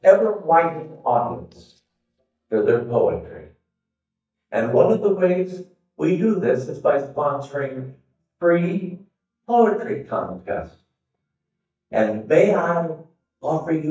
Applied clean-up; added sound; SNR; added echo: neural mask model DeepFilterNet 3.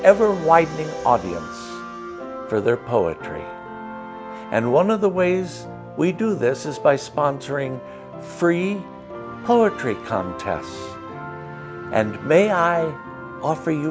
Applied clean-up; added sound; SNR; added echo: none; none; none; none.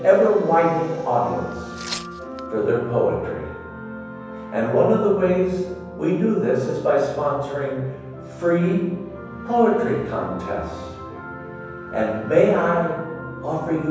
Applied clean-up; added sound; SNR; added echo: none; Tearing; 15 dB; reverberation time 1.1 s.